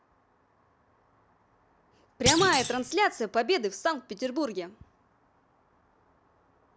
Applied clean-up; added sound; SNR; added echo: none; Thump, thud; 0 dB; none.